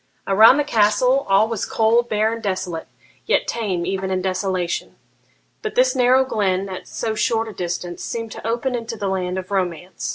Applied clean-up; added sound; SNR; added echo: none; none; none; none.